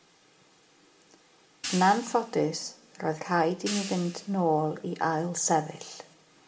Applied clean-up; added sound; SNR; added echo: none; Hi-hat; 12 dB; reverberation time 0.5 s.